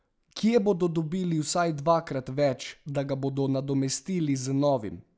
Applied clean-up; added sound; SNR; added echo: none; none; none; none.